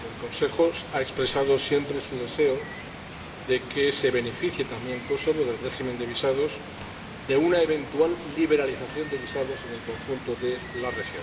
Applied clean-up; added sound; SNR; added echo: none; Water; 11 dB; reverberation time 1.2 s.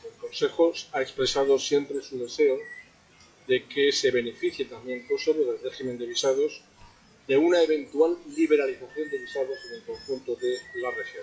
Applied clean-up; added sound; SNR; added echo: classical method WPE with log-MMSE.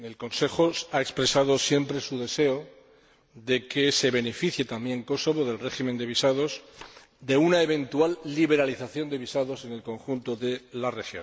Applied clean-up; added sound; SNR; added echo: none; none; none; none.